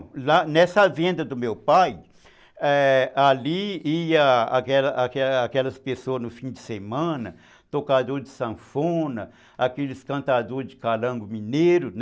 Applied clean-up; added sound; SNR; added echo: none; none; none; none.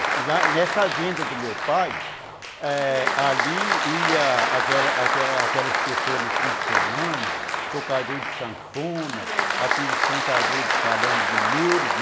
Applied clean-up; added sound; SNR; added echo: none; Applause; -3 dB; none.